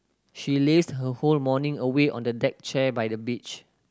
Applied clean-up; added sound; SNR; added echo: none; none; none; none.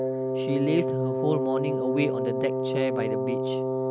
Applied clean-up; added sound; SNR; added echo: none; Wind instrument, woodwind instrument; -2 dB; none.